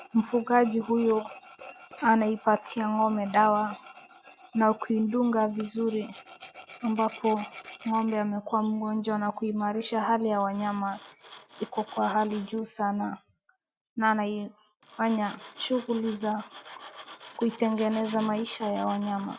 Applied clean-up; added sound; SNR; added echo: none; Tools; 20 dB; none.